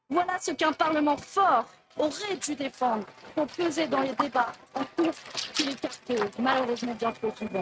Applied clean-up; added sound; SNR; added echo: neural mask model RNNoise.